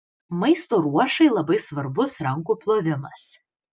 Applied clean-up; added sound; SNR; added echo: none; none; none; none.